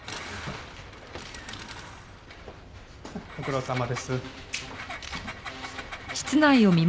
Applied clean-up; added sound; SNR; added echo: none; Engine; 14 dB; none.